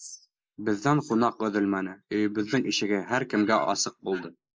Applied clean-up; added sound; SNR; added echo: neural mask model Resemble Enhance denoiser.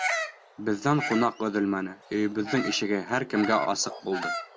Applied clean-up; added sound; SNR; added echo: none; Bird vocalization, bird call, bird song; 8 dB; none.